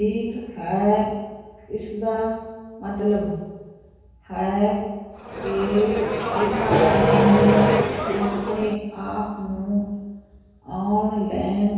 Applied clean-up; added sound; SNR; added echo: none; Accelerating, revving, vroom; -3 dB; reverberation time 1.2 s.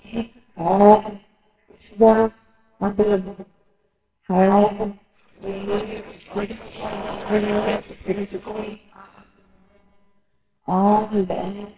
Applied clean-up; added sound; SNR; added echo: neural separator model SepFormer WHAMR!.